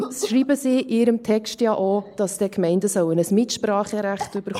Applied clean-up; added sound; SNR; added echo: neural mask model Resemble Enhance denoiser.